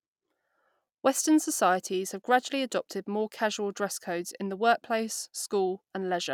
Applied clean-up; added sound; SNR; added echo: none; none; none; none.